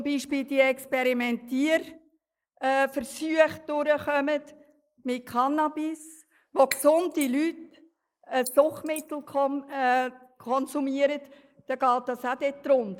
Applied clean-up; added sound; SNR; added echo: neural mask model Resemble Enhance denoiser.